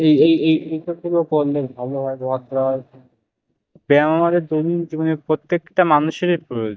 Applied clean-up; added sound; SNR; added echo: neural mask model DeepFilterNet 3.